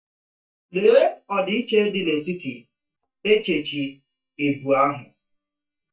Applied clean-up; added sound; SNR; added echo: neural mask model DeepFilterNet 3.